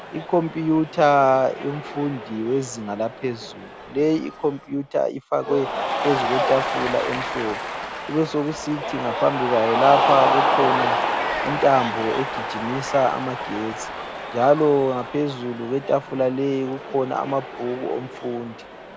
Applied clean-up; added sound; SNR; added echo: none; Cheering; 4 dB; none.